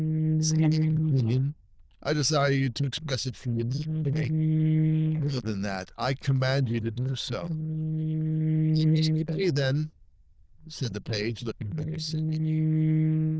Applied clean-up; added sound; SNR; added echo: neural diffusion model UNIVERSE++.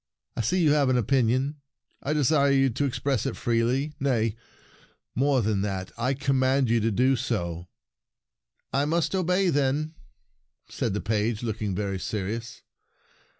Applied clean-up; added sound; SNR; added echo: none; none; none; none.